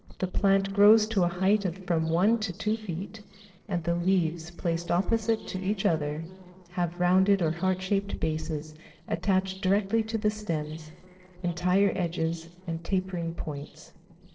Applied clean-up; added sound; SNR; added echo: neural separator model SepFormer DNS4.